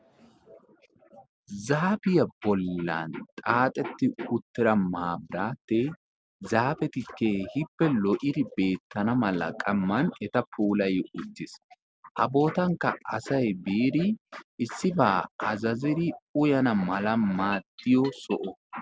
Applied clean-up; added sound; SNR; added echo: none; none; none; none.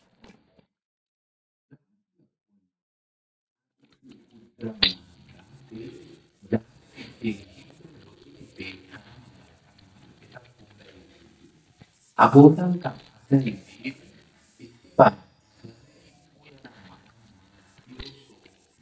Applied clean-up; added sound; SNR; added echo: neural mask model DeepFilterNet 3.